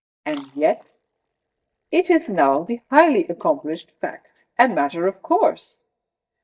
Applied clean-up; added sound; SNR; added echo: neural mask model DeepFilterNet 3.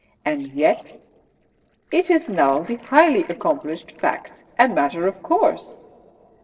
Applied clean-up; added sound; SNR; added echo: neural separator model SepFormer DNS4.